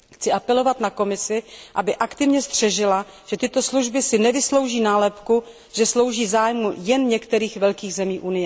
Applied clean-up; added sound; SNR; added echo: none; none; none; none.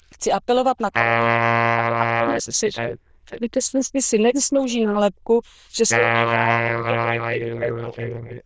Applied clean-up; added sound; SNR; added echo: neural diffusion model UNIVERSE++.